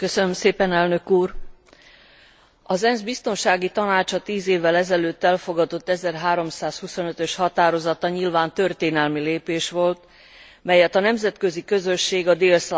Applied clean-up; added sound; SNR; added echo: none; none; none; none.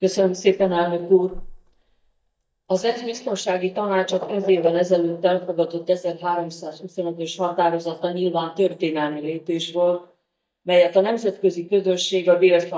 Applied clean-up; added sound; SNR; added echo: neural mask model DeepFilterNet 3.